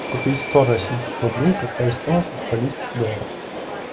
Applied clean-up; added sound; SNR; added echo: none; Subway, metro, underground; 7 dB; none.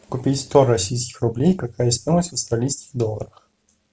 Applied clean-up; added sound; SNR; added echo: none; none; none; none.